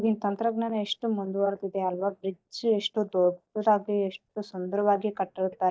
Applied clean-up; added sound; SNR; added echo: neural mask model DeepFilterNet 3.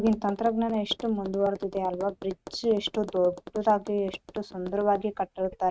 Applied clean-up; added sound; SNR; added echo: neural mask model RNNoise.